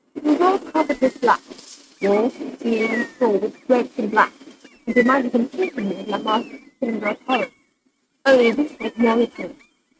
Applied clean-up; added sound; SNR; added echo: neural mask model RNNoise.